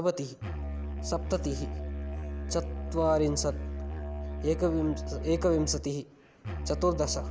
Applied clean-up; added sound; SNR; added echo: none; Musical instrument; 4 dB; none.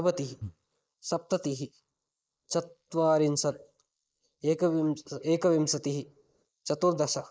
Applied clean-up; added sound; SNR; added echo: neural mask model Resemble Enhance denoiser.